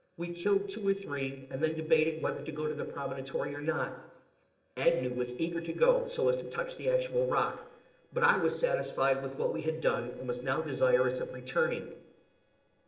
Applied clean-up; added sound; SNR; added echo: neural separator model SepFormer DNS4.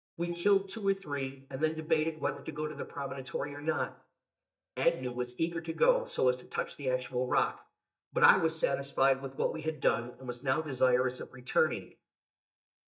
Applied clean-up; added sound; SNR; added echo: neural mask model DeepFilterNet 3.